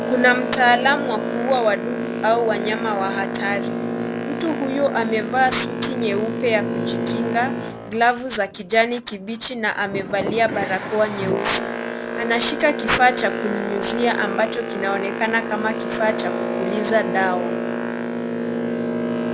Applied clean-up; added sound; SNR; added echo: none; Boat, Water vehicle; 3 dB; none.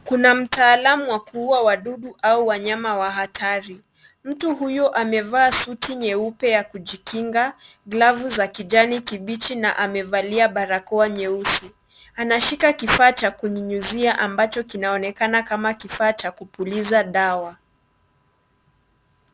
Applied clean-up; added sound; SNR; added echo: none; none; none; none.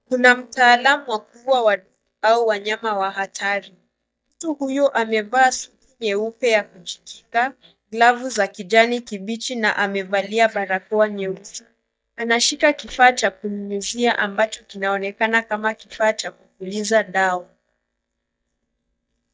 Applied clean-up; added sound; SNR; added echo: neural mask model DeepFilterNet 3.